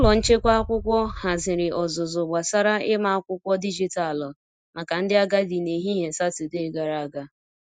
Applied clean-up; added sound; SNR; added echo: neural mask model DeepFilterNet 3.